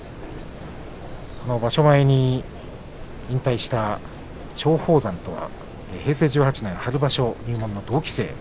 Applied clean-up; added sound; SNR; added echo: none; none; none; none.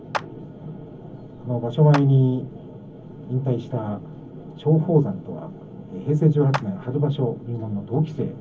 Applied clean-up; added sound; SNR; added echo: none; Clapping; 13 dB; reverberation time 0.3 s.